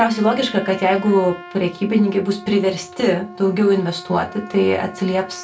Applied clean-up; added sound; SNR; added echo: none; Trumpet; 18 dB; reverberation time 0.2 s.